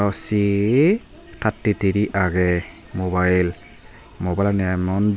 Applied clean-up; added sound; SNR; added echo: none; none; none; none.